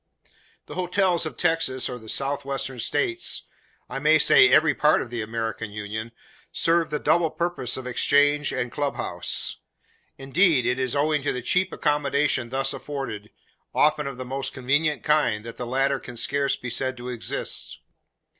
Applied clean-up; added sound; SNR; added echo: none; none; none; none.